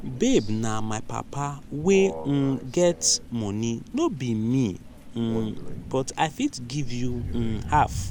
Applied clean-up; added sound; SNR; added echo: none; Crow; 8 dB; none.